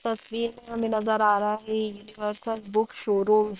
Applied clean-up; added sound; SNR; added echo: neural separator model SepFormer WHAM!.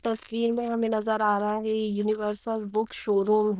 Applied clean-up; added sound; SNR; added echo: neural diffusion model UNIVERSE++.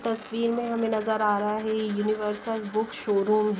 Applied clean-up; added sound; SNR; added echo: none; Coin (dropping); 20 dB; none.